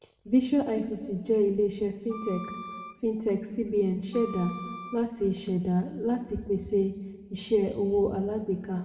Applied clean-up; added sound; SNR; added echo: none; Wind instrument, woodwind instrument; 15 dB; reverberation time 1.6 s.